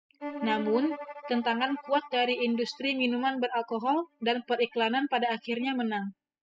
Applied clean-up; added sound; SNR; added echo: classical method spectral subtraction.